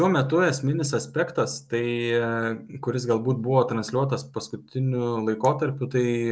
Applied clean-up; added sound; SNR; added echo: none; none; none; none.